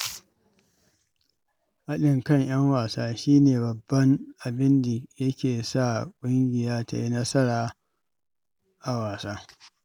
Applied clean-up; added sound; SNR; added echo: none; none; none; none.